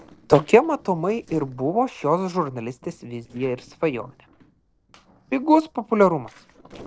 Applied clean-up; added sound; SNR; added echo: neural separator model SepFormer DNS4.